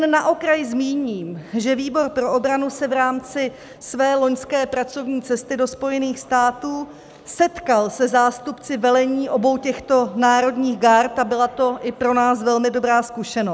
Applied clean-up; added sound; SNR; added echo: none; none; none; none.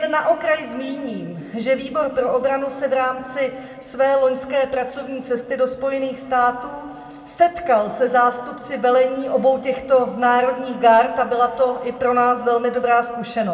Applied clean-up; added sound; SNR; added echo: none; none; none; reverberation time 1.6 s.